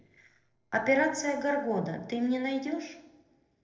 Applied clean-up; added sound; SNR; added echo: neural separator model SepFormer DNS4.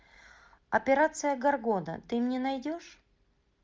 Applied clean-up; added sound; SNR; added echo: none; none; none; none.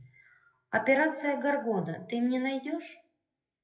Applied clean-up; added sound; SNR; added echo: classical method WPE with log-MMSE.